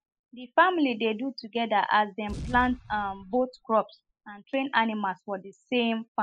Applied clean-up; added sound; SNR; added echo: classical method spectral subtraction.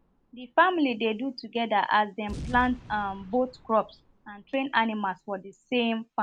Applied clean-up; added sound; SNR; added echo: none; Boom; 18 dB; none.